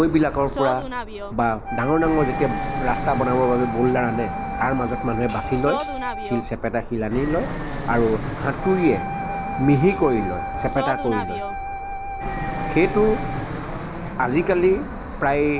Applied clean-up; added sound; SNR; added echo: none; Fixed-wing aircraft, airplane + Wind instrument, woodwind instrument; 5 dB; none.